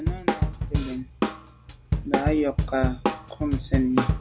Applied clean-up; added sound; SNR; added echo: none; Drum kit; -3 dB; none.